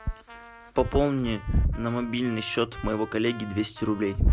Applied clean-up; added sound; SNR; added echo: none; Trumpet; 20 dB; none.